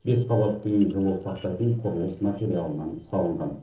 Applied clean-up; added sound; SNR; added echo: neural separator model SepFormer DNS4.